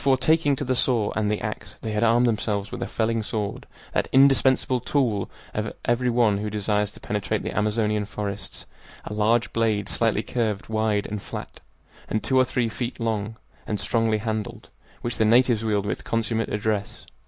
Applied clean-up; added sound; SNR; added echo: none; none; none; none.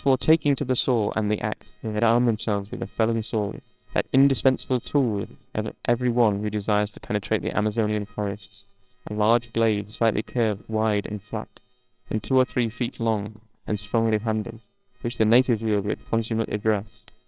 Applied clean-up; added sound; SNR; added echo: neural separator model SepFormer WHAMR!.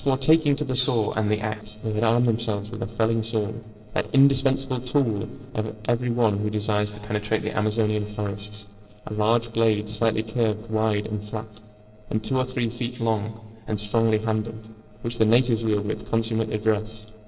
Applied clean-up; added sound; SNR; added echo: neural separator model SepFormer DNS4.